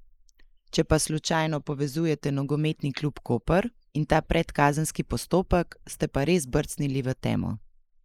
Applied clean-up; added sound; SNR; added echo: neural mask model Resemble Enhance denoiser.